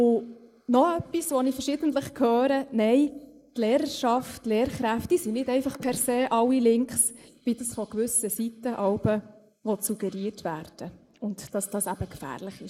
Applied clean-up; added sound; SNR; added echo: neural mask model Resemble Enhance denoiser.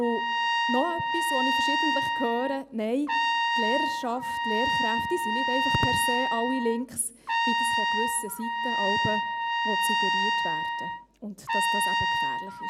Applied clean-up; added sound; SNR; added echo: none; Trumpet; -5 dB; none.